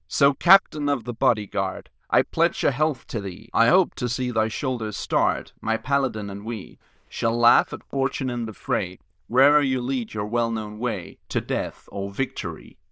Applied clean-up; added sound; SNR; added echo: neural diffusion model UNIVERSE++.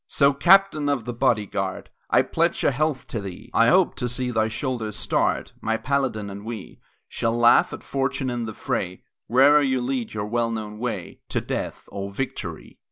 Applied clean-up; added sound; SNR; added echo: none; none; none; none.